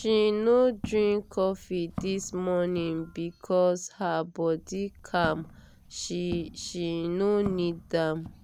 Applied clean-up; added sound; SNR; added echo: none; Walk, footsteps; 16 dB; none.